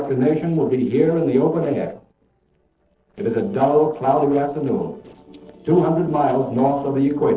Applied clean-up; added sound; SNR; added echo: neural separator model SepFormer DNS4.